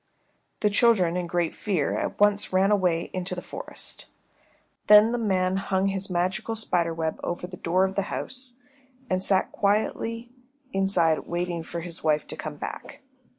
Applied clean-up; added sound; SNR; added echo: none; none; none; none.